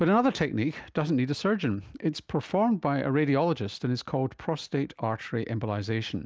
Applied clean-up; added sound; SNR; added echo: none; none; none; none.